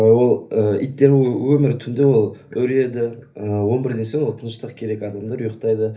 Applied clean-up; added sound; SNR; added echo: none; none; none; reverberation time 0.3 s.